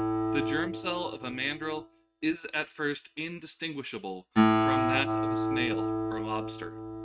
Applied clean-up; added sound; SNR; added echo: neural mask model RNNoise.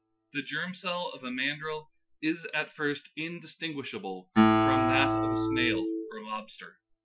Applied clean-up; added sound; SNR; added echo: classical method Wiener filter.